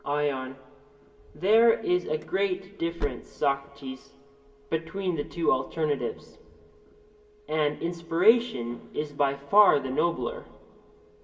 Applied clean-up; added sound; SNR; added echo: none; Slam / Car; 11 dB; reverberation time 1.7 s.